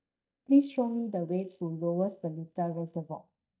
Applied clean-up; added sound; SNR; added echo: neural mask model DeepFilterNet 3.